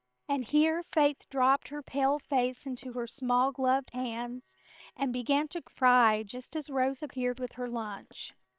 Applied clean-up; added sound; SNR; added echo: neural separator model SepFormer WHAM!.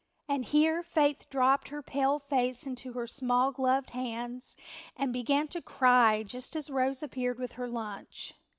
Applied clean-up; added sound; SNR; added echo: none; none; none; none.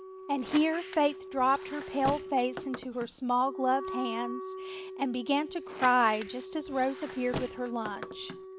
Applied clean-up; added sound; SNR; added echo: none; Wind instrument, woodwind instrument + Squeak; 10 dB; none.